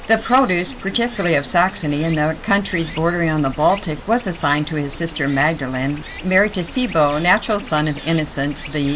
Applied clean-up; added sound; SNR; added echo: none; Stream; 14 dB; none.